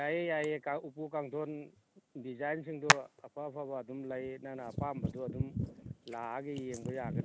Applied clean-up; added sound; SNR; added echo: none; Hands; 0 dB; none.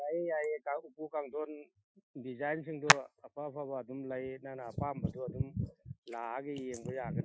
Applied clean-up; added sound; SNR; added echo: classical method Wiener filter.